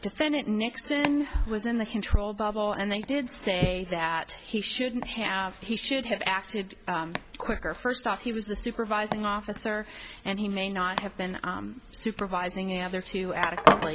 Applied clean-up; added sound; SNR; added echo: none; Domestic sounds, home sounds; 5 dB; none.